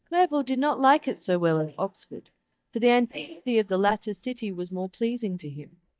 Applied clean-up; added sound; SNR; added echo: neural mask model DeepFilterNet 3.